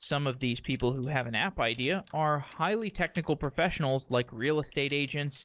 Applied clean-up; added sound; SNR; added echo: neural mask model Resemble Enhance denoiser.